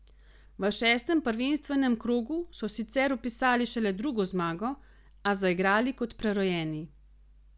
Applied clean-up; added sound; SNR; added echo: none; none; none; none.